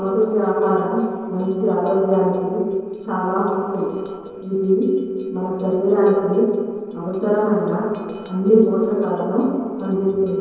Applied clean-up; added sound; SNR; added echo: neural separator model SepFormer DNS4.